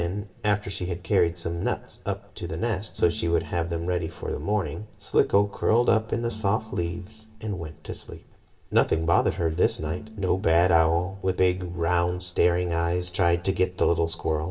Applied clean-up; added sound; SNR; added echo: none; Bowed string instrument; 20 dB; reverberation time 0.7 s.